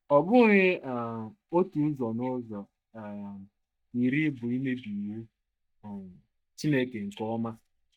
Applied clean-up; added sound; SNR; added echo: neural mask model DeepFilterNet 3.